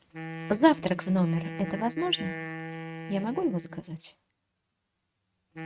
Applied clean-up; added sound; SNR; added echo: neural mask model RNNoise.